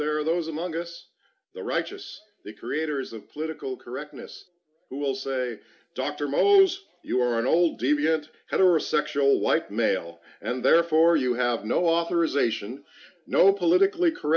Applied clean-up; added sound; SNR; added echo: none; none; none; none.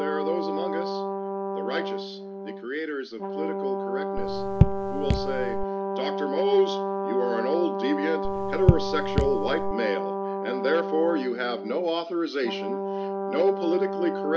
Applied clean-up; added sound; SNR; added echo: none; Brass instrument + Raindrop / Drip; -1 dB; none.